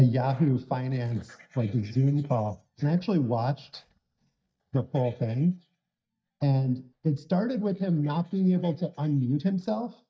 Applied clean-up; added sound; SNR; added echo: neural mask model DeepFilterNet 3.